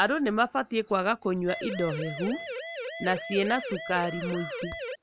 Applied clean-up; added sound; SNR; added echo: none; Siren; 7 dB; none.